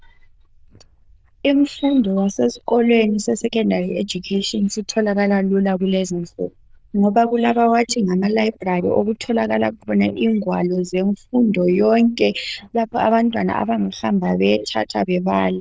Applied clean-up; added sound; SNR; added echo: neural diffusion model UNIVERSE++.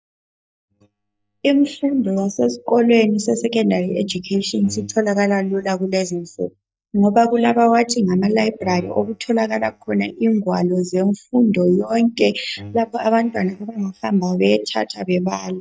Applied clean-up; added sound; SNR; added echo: neural mask model DeepFilterNet 3.